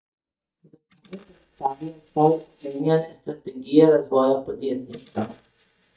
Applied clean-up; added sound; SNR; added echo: neural mask model DeepFilterNet 3.